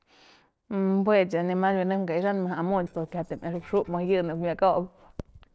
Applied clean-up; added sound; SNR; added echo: neural separator model SepFormer DNS4.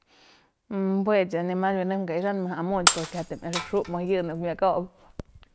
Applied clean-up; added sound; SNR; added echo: none; Shatter; 3 dB; none.